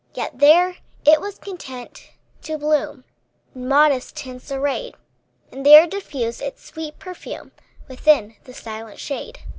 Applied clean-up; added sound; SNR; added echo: none; none; none; none.